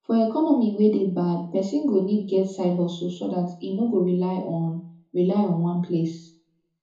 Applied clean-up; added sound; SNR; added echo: none; none; none; reverberation time 0.6 s.